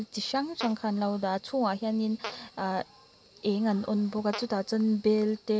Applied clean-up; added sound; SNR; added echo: none; Fart; 17 dB; none.